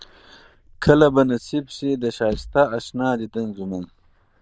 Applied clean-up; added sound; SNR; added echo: neural diffusion model UNIVERSE++.